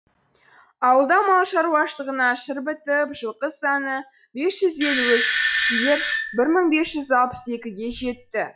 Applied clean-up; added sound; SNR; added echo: classical method log-MMSE.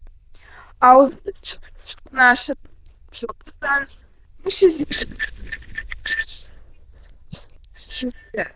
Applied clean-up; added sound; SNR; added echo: neural diffusion model UNIVERSE++.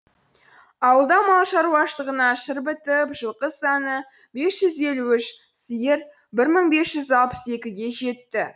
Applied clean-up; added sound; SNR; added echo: none; none; none; none.